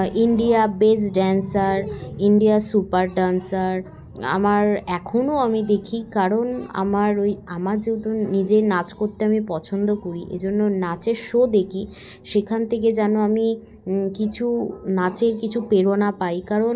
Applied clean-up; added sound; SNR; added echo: none; none; none; none.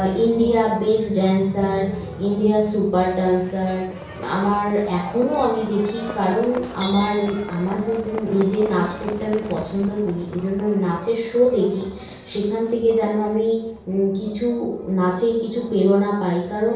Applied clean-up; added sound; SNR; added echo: none; Livestock, farm animals, working animals; 17 dB; reverberation time 0.7 s.